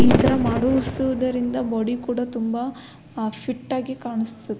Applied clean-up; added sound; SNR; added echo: none; Fireworks; 1 dB; none.